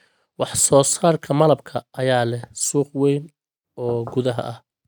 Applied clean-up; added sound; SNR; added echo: neural mask model RNNoise.